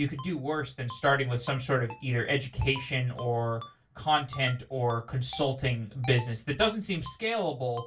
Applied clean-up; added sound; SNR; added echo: none; Ringtone; 19 dB; reverberation time 0.2 s.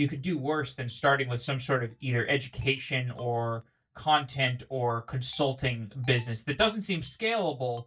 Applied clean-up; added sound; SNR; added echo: neural mask model DeepFilterNet 3.